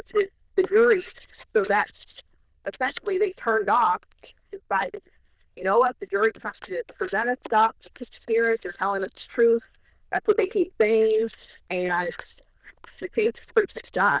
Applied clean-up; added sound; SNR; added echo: neural diffusion model UNIVERSE++.